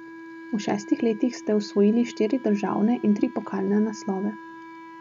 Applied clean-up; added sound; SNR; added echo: none; Wind instrument, woodwind instrument; 16 dB; none.